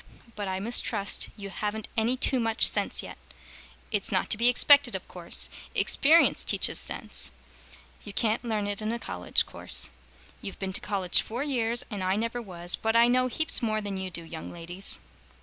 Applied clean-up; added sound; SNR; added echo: none; none; none; none.